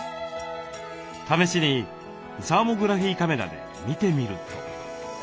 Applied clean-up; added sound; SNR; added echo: none; none; none; none.